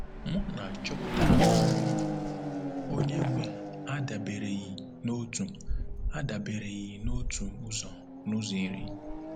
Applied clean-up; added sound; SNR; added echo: none; Race car, auto racing / Accelerating, revving, vroom; -4 dB; none.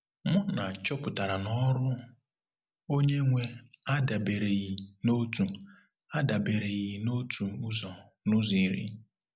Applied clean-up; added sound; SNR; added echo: none; none; none; none.